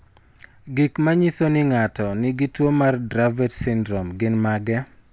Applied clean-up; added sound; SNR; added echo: none; none; none; none.